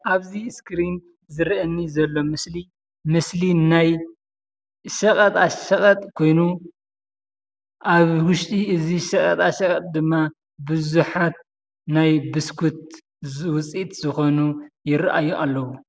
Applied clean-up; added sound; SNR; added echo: none; none; none; none.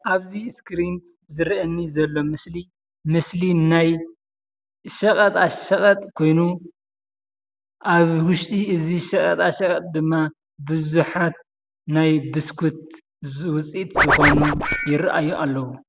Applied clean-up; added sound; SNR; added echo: none; Scratching (performance technique); -1 dB; none.